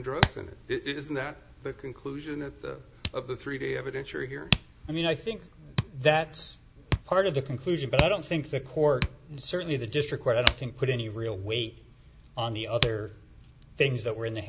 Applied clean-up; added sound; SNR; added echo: none; Hands; 5 dB; none.